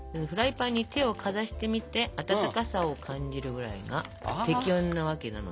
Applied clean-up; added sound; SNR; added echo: none; Shatter; 17 dB; none.